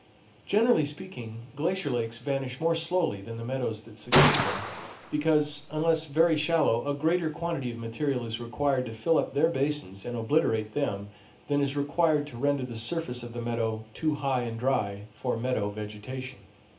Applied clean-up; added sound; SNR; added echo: none; Gunshot, gunfire; 0 dB; reverberation time 0.3 s.